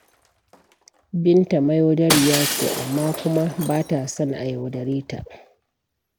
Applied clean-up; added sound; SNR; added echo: none; Shatter; 8 dB; none.